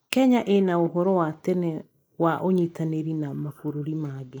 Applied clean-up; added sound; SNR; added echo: neural mask model Resemble Enhance denoiser.